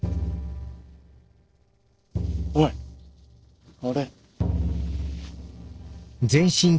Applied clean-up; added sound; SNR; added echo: neural separator model SepFormer DNS4.